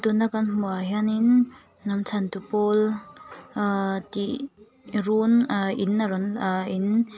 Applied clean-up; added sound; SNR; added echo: none; none; none; none.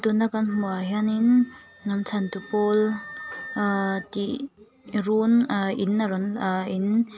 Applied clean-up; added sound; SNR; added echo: none; Wind instrument, woodwind instrument; 19 dB; none.